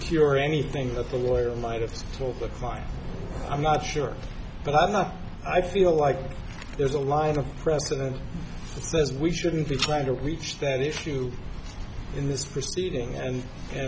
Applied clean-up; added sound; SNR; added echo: none; none; none; none.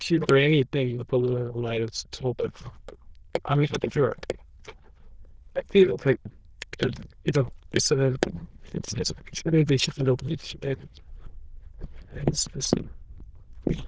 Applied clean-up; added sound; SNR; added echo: neural diffusion model UNIVERSE++.